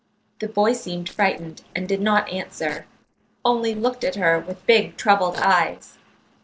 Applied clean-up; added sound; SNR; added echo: neural separator model SepFormer DNS4.